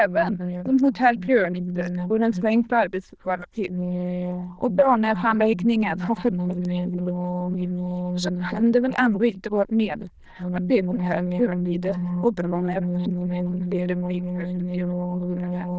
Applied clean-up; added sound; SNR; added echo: neural diffusion model UNIVERSE++.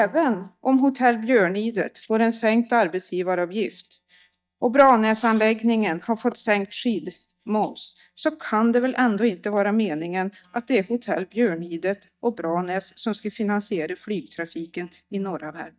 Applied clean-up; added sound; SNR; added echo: neural mask model DeepFilterNet 3.